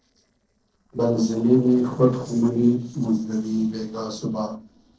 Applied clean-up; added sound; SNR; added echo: neural separator model SepFormer DNS4.